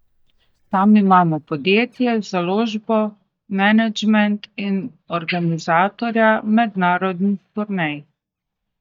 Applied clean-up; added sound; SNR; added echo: neural mask model DeepFilterNet 3.